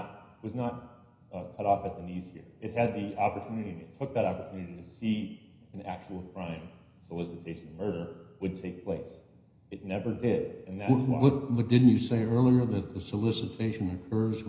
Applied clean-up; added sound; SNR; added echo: none; none; none; reverberation time 0.9 s.